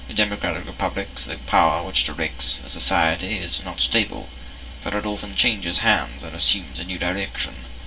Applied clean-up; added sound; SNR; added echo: none; none; none; reverberation time 0.2 s.